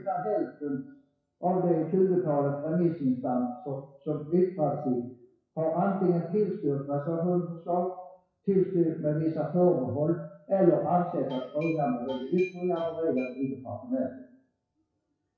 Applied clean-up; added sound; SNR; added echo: classical method WPE with log-MMSE.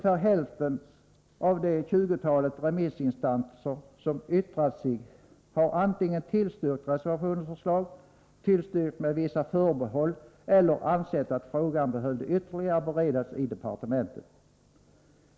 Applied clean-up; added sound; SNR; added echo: none; none; none; none.